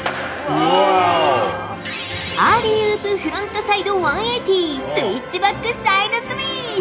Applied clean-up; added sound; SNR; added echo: none; none; none; none.